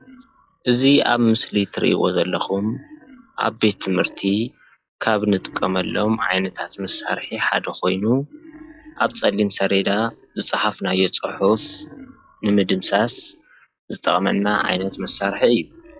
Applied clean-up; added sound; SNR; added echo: classical method log-MMSE.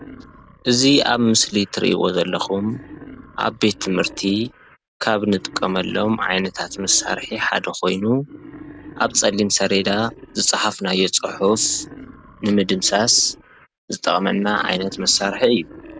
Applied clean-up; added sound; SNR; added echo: none; Wild animals; 20 dB; none.